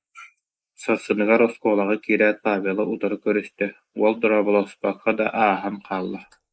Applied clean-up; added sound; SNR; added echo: neural mask model Resemble Enhance denoiser.